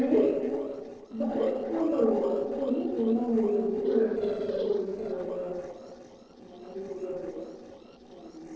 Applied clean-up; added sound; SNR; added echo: neural separator model SepFormer DNS4.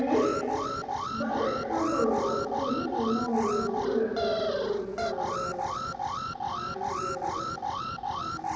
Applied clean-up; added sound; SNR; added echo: none; Alarm; 1 dB; reverberation time 2.2 s.